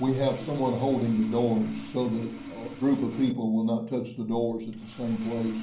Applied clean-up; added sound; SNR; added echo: none; Sawing; 16 dB; reverberation time 0.6 s.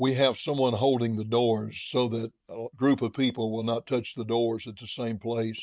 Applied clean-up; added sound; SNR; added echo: none; none; none; none.